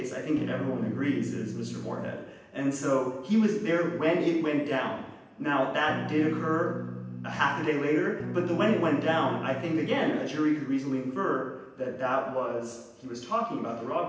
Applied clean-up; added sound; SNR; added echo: none; Electric guitar / Strum; 8 dB; reverberation time 0.9 s.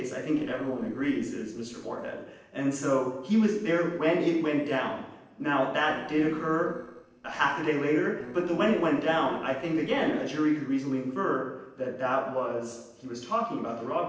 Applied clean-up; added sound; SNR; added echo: neural separator model SepFormer DNS4.